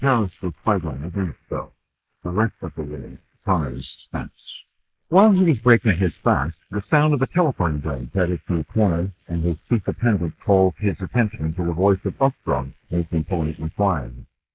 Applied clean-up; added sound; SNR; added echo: neural mask model Resemble Enhance denoiser.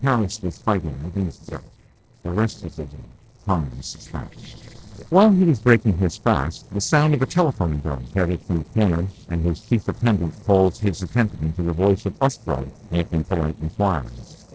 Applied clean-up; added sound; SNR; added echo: neural separator model SepFormer DNS4.